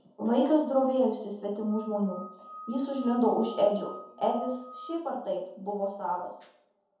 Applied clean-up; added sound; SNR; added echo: none; Screech / Glass; 17 dB; reverberation time 0.8 s.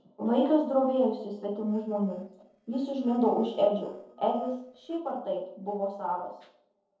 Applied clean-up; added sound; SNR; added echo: neural separator model SepFormer DNS4.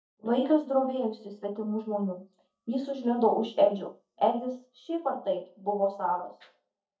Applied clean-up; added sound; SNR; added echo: neural mask model DeepFilterNet 3.